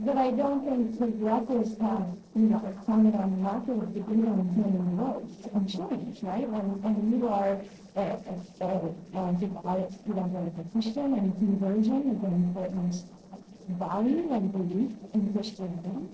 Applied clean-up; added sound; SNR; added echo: neural separator model SepFormer DNS4.